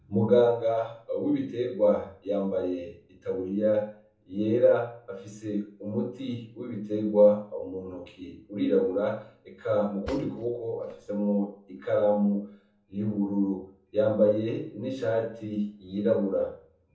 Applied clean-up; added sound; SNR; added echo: none; Cutlery, silverware / Drawer open or close; 18 dB; reverberation time 1.0 s.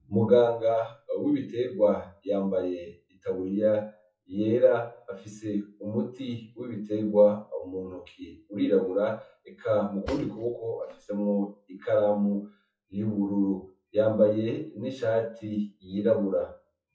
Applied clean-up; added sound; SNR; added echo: classical method WPE with log-MMSE.